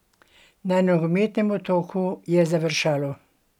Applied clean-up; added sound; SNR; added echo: none; none; none; none.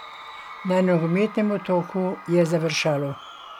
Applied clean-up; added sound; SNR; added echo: none; Crowd / Cheering; 16 dB; none.